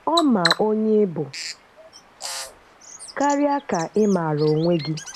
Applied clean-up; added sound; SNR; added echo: none; Bird vocalization, bird call, bird song; 10 dB; none.